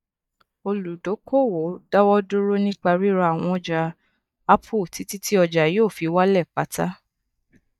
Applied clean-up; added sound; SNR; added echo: neural mask model DeepFilterNet 3.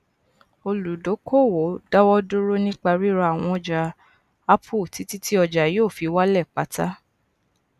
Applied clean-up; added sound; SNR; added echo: none; none; none; none.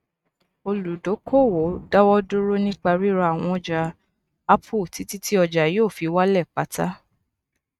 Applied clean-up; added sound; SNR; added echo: neural mask model RNNoise.